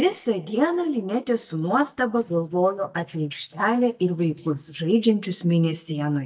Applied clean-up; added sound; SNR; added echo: neural mask model DeepFilterNet 3.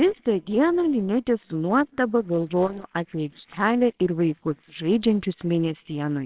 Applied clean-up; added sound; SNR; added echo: neural separator model SepFormer WHAMR!.